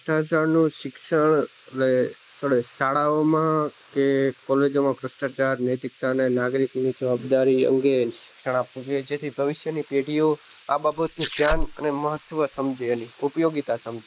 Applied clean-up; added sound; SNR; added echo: neural mask model Resemble Enhance denoiser.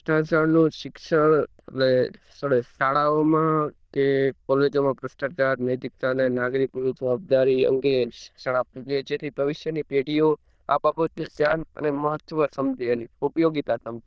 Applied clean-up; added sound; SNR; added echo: neural diffusion model UNIVERSE++.